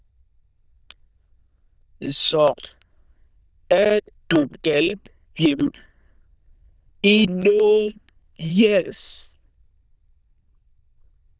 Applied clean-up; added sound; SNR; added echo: neural diffusion model UNIVERSE++.